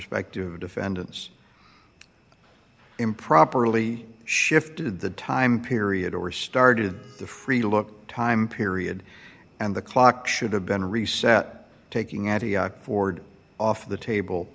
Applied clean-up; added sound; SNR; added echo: none; none; none; none.